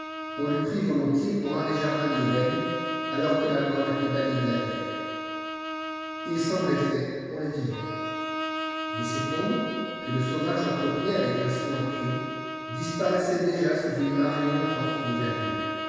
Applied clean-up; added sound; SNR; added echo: none; Bowed string instrument; 5 dB; reverberation time 1.9 s.